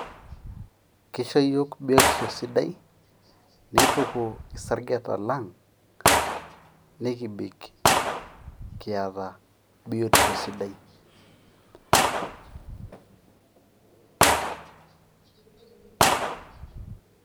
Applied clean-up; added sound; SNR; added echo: none; Gunshot, gunfire; -4 dB; none.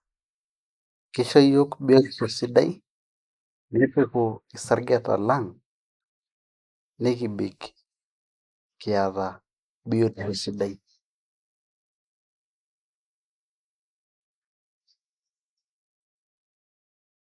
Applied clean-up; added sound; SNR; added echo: neural mask model Resemble Enhance denoiser.